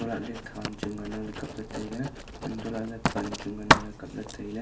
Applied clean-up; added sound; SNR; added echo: none; Writing; -5 dB; reverberation time 0.3 s.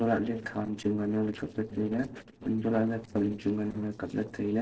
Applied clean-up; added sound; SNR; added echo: neural separator model SepFormer DNS4.